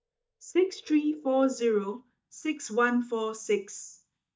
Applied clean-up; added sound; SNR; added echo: neural mask model DeepFilterNet 3.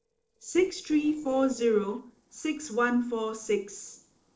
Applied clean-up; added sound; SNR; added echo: neural separator model SepFormer DNS4.